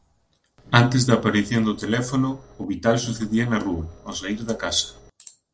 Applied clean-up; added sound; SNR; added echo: neural separator model SepFormer DNS4.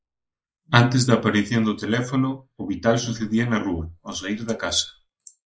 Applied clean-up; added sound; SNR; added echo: neural mask model Resemble Enhance denoiser.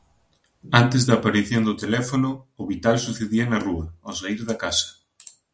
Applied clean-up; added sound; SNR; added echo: none; none; none; none.